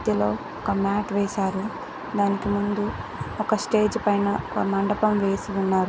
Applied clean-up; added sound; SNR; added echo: none; none; none; none.